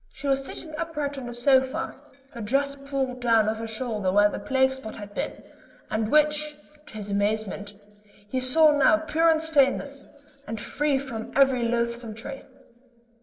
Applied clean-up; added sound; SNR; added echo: neural separator model SepFormer DNS4.